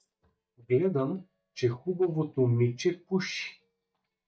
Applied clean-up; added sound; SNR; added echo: neural mask model DeepFilterNet 3.